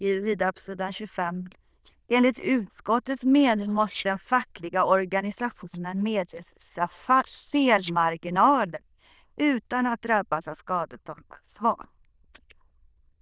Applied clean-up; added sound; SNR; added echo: neural diffusion model UNIVERSE++.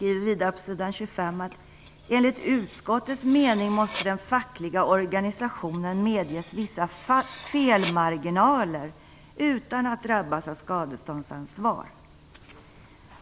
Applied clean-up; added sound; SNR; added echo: none; Cutlery, silverware; 17 dB; none.